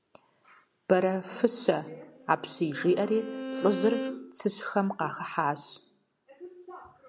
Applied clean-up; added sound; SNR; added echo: none; Bowed string instrument; 9 dB; none.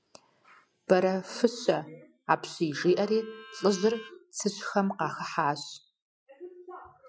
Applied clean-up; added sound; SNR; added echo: classical method Wiener filter.